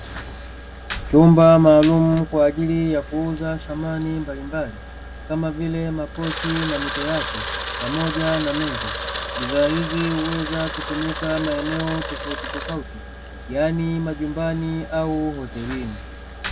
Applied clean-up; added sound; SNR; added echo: none; Camera; 9 dB; none.